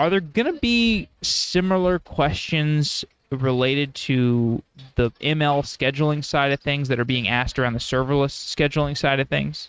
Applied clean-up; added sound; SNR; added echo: neural mask model RNNoise.